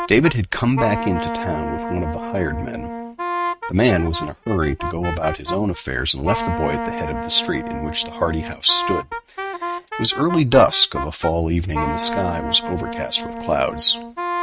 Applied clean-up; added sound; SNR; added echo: neural mask model RNNoise.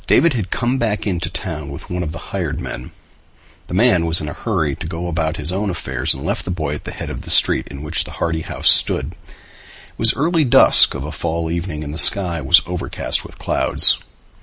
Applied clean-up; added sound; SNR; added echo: none; none; none; none.